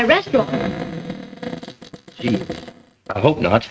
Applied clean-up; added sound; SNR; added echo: neural mask model RNNoise.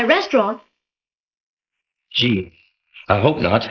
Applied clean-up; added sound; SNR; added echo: neural mask model Resemble Enhance denoiser.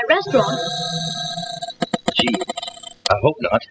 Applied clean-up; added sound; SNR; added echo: classical method spectral subtraction.